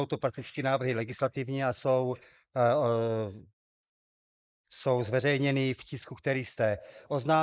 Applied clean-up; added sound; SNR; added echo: neural mask model Resemble Enhance denoiser.